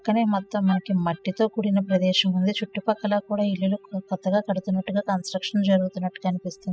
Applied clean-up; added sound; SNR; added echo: classical method spectral subtraction.